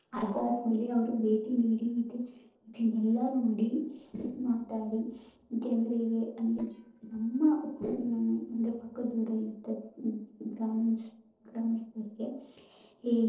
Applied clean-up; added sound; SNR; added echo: neural separator model SepFormer DNS4.